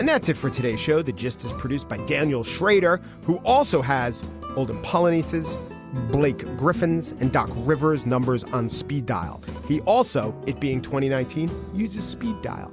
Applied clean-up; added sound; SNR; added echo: none; none; none; none.